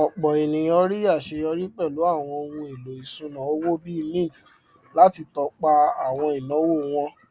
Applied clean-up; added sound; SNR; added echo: none; none; none; none.